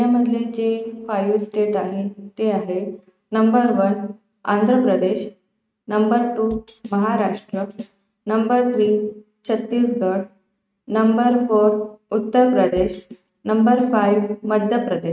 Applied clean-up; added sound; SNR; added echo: neural mask model RNNoise.